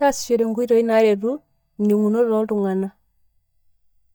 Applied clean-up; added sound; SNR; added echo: neural mask model DeepFilterNet 3.